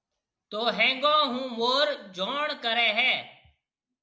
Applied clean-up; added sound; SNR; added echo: none; none; none; none.